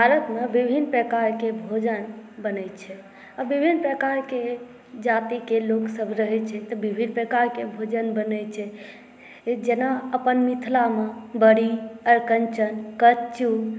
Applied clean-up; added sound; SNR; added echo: none; none; none; none.